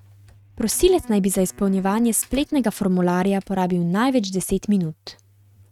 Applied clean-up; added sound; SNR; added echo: neural mask model RNNoise.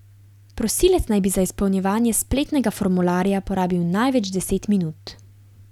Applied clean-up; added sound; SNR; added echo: none; none; none; none.